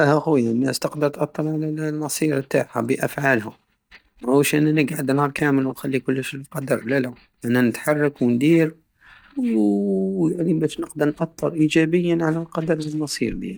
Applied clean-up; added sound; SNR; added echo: neural mask model DeepFilterNet 3.